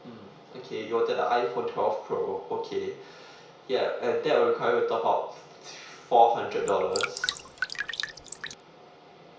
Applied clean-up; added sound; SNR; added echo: none; Drip; 6 dB; reverberation time 0.6 s.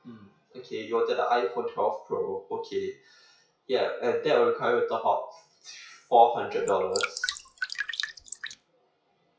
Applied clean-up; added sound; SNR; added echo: classical method WPE with log-MMSE.